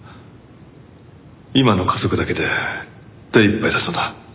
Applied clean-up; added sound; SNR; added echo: none; none; none; none.